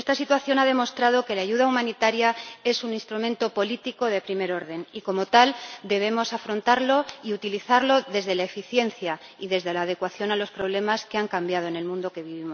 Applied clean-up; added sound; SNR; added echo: none; none; none; none.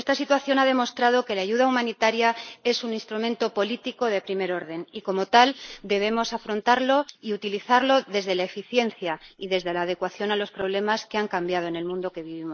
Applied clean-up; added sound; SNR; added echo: neural mask model Resemble Enhance denoiser.